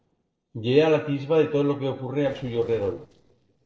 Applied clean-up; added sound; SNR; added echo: neural separator model SepFormer DNS4.